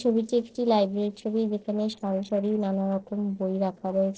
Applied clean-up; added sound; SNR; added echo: neural separator model SepFormer DNS4.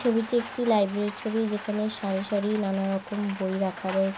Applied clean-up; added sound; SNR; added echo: none; Bird + Rain; 12 dB; none.